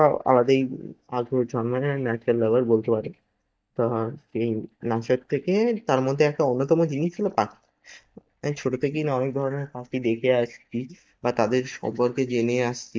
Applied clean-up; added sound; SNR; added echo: neural mask model DeepFilterNet 3.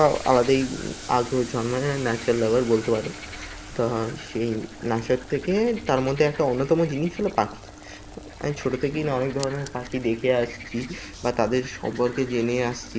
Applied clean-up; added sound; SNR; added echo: none; Boiling + Frog; 15 dB; none.